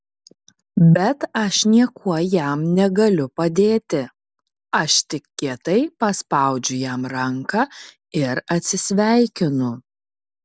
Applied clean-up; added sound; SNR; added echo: none; none; none; none.